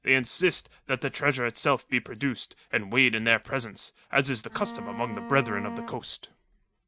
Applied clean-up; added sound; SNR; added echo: none; Bowed string instrument; 9 dB; none.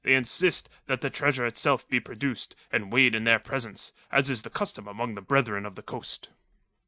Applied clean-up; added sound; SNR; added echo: none; none; none; none.